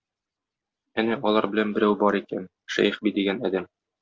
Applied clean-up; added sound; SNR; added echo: none; none; none; none.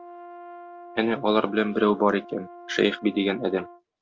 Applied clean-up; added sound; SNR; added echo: none; Brass instrument; 18 dB; none.